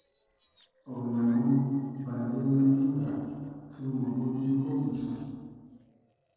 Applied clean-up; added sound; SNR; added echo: neural separator model SepFormer DNS4.